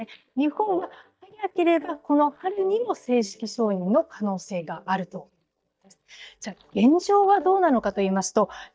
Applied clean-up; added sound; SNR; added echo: neural mask model DeepFilterNet 3.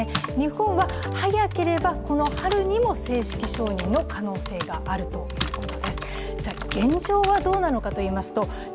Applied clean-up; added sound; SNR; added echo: none; Typing; 11 dB; none.